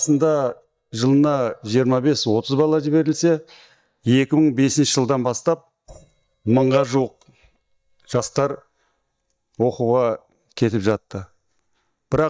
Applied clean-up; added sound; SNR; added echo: neural mask model DeepFilterNet 3.